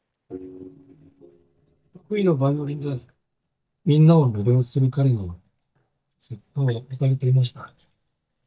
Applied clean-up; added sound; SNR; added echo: neural mask model DeepFilterNet 3.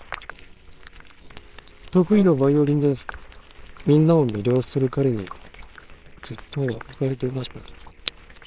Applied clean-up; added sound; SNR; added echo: neural separator model SepFormer WHAMR!.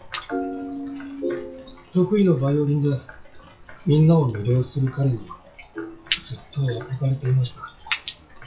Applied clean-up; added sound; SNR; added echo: classical method WPE with log-MMSE.